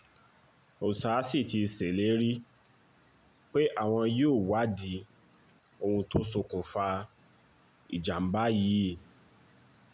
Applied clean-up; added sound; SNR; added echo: none; none; none; none.